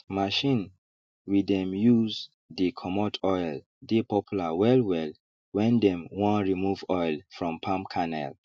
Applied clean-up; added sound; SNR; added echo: none; none; none; none.